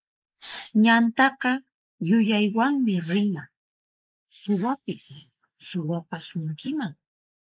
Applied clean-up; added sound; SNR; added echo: neural mask model Resemble Enhance denoiser.